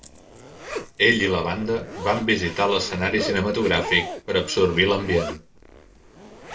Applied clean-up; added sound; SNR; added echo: none; Zipper (clothing); 11 dB; reverberation time 0.2 s.